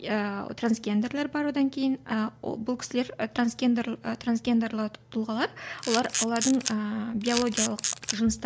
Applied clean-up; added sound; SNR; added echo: none; Camera; 4 dB; none.